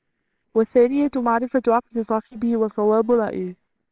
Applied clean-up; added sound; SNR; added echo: neural separator model SepFormer WHAMR!.